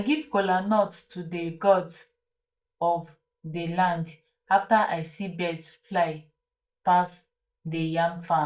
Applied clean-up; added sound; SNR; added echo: neural mask model DeepFilterNet 3.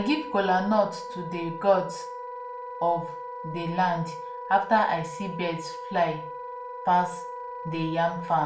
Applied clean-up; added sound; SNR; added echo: none; Wind instrument, woodwind instrument; 10 dB; reverberation time 0.4 s.